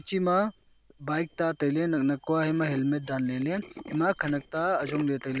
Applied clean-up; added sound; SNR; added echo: none; Tools; 19 dB; none.